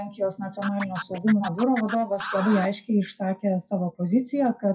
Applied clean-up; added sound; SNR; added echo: classical method WPE with log-MMSE.